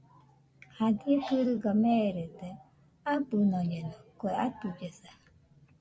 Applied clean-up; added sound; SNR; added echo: none; none; none; none.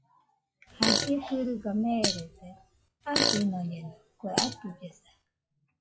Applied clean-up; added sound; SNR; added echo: classical method log-MMSE.